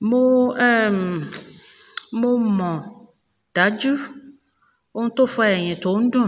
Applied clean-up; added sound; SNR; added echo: none; none; none; none.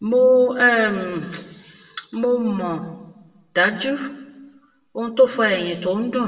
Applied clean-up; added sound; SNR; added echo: none; none; none; reverberation time 0.9 s.